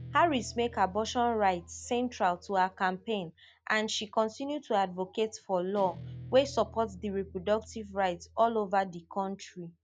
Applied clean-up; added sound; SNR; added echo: none; Guitar; 20 dB; none.